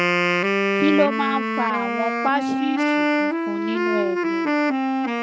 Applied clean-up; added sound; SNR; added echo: neural mask model RNNoise.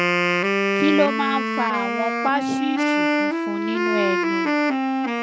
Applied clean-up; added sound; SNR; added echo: none; Wind instrument, woodwind instrument; -5 dB; none.